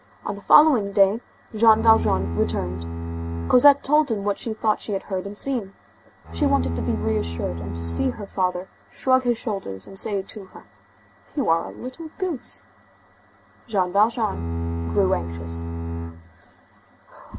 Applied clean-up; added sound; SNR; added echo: none; Bowed string instrument; 4 dB; none.